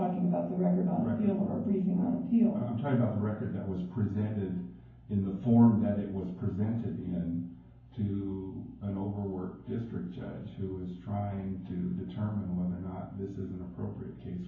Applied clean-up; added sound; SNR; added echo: none; none; none; reverberation time 0.9 s.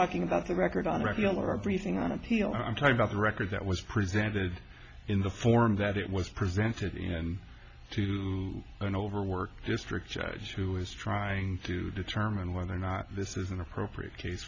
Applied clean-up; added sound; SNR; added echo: none; none; none; none.